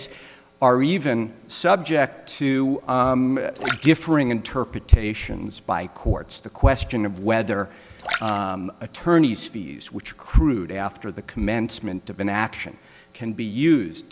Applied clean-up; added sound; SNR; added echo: none; Splash, splatter; 13 dB; none.